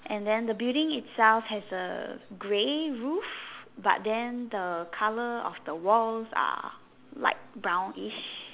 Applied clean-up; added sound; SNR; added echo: none; none; none; none.